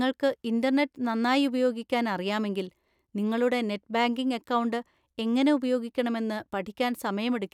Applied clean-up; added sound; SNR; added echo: none; none; none; none.